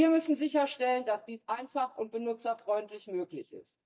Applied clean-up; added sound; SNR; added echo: neural mask model DeepFilterNet 3.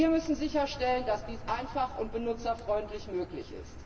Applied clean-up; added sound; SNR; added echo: none; Car; 11 dB; reverberation time 1.3 s.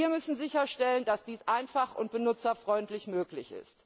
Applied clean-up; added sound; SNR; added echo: none; none; none; none.